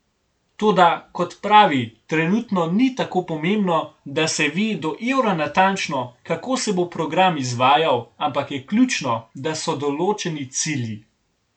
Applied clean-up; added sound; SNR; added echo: none; none; none; none.